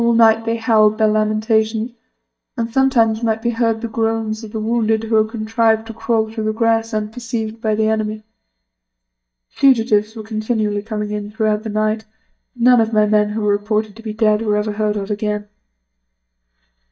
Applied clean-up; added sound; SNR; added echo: neural mask model DeepFilterNet 3.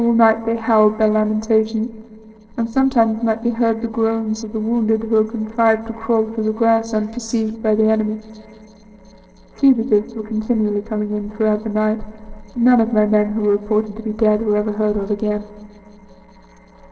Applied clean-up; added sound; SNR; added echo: neural separator model SepFormer DNS4.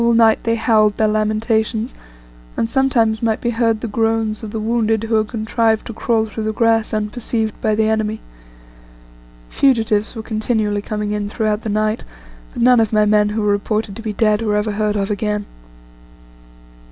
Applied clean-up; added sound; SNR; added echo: none; none; none; none.